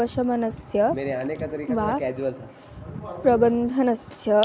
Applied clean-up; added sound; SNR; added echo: none; none; none; none.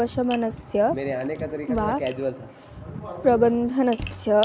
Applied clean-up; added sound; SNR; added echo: none; Thump, thud + Tap; 19 dB; none.